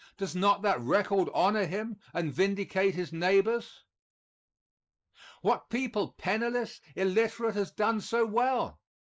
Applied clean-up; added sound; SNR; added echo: neural mask model Resemble Enhance denoiser.